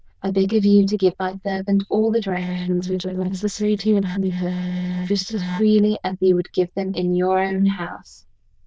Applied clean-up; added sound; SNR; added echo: neural diffusion model UNIVERSE++.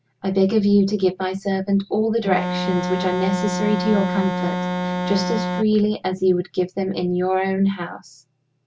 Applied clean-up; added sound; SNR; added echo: none; Organ; 2 dB; none.